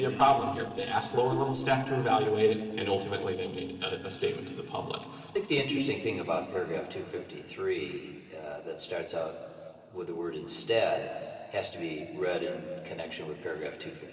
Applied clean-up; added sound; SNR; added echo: neural separator model SepFormer DNS4.